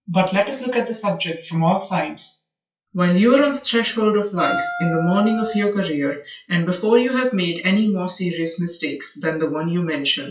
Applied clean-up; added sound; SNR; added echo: classical method WPE with log-MMSE.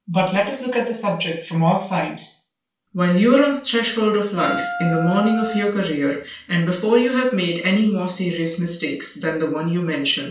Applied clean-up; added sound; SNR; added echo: none; Wind instrument, woodwind instrument; 8 dB; reverberation time 0.4 s.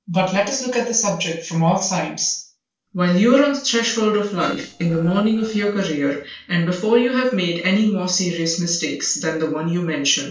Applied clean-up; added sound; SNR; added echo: neural separator model SepFormer DNS4.